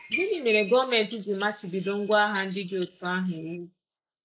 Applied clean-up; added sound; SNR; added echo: neural mask model Resemble Enhance denoiser.